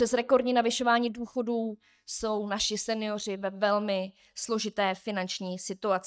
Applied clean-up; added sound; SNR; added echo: neural mask model DeepFilterNet 3.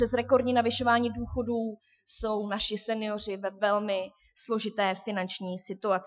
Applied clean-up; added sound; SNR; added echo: classical method Wiener filter.